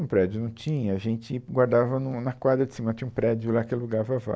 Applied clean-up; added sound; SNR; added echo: none; none; none; none.